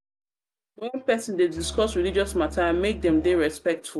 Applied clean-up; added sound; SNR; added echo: none; Musical instrument; 13 dB; none.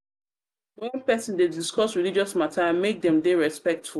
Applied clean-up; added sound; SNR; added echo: none; none; none; none.